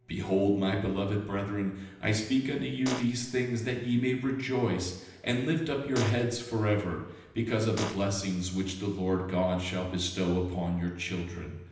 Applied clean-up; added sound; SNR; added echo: none; Fart; 8 dB; reverberation time 0.9 s.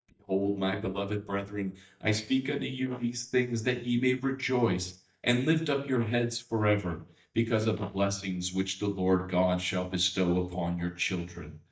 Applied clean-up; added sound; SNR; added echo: neural mask model DeepFilterNet 3.